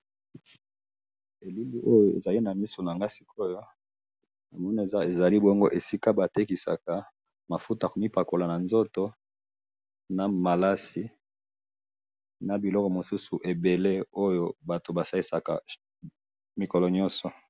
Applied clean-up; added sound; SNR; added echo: none; none; none; none.